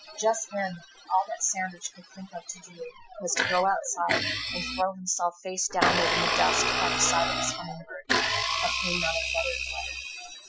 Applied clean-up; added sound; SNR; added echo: classical method Wiener filter.